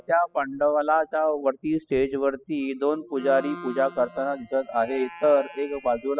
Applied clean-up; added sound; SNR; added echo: classical method spectral subtraction.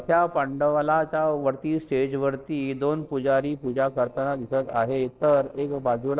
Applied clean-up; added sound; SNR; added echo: neural separator model SepFormer DNS4.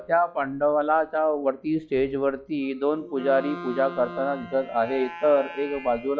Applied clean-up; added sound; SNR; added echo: classical method log-MMSE.